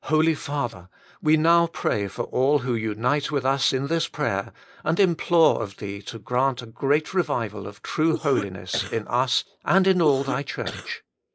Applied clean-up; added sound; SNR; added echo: neural mask model Resemble Enhance denoiser.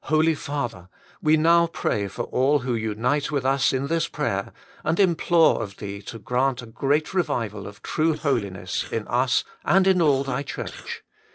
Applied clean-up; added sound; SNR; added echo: neural separator model SepFormer DNS4.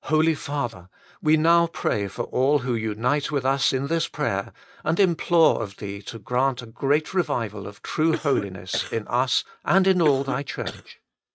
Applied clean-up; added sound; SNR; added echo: neural mask model RNNoise.